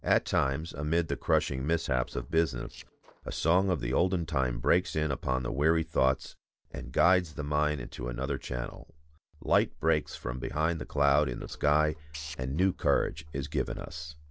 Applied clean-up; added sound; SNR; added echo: neural separator model SepFormer DNS4.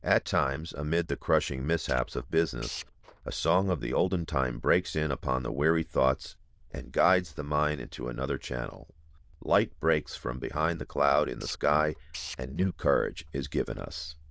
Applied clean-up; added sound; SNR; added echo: neural diffusion model UNIVERSE++.